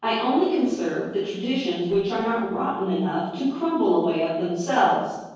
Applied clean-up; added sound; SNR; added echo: neural separator model SepFormer DNS4.